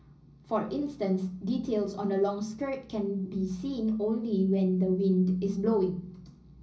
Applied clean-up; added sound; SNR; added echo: none; none; none; reverberation time 0.5 s.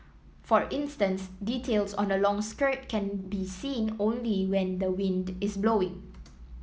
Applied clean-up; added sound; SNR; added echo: none; none; none; none.